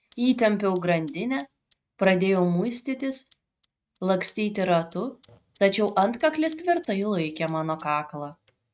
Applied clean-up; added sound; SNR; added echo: neural mask model RNNoise.